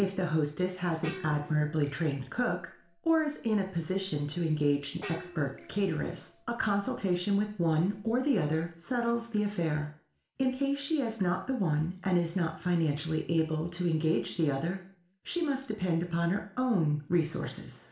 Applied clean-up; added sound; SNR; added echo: none; Gong; 20 dB; reverberation time 0.5 s.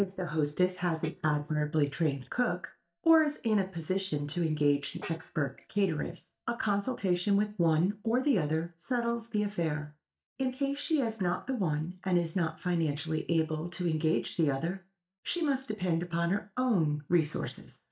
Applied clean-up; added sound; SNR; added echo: neural mask model DeepFilterNet 3.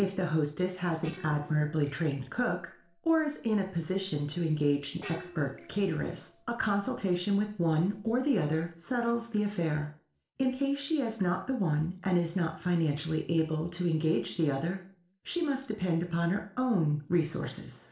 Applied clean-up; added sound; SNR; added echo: neural separator model SepFormer DNS4.